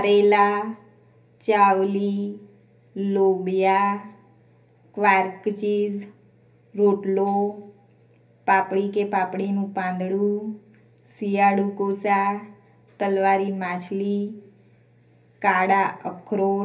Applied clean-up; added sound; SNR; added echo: none; none; none; reverberation time 0.3 s.